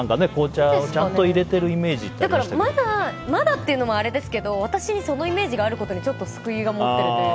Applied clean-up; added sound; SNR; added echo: none; Traffic noise, roadway noise; 19 dB; none.